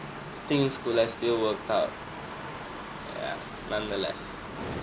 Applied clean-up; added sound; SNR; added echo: none; Fire; 15 dB; none.